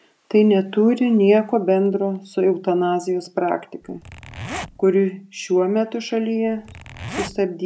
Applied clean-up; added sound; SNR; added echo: none; Zipper (clothing); 13 dB; none.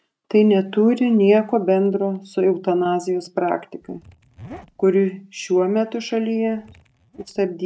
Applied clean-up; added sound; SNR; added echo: neural mask model RNNoise.